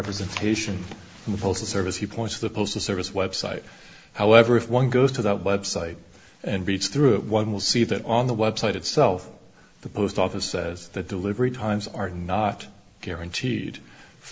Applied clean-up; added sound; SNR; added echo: none; none; none; none.